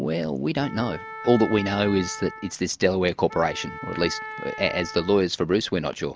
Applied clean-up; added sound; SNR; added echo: none; Wind instrument, woodwind instrument; 13 dB; none.